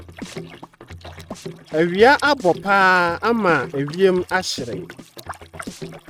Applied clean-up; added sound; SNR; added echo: neural mask model RNNoise.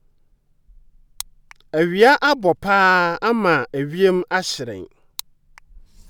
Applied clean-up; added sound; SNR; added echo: none; none; none; none.